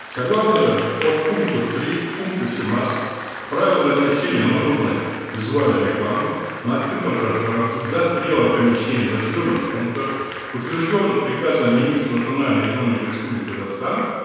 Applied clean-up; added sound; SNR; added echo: none; Applause; 14 dB; reverberation time 1.9 s.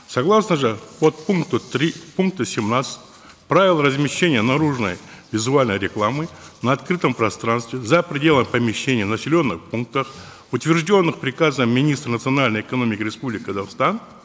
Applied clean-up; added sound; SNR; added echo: none; none; none; none.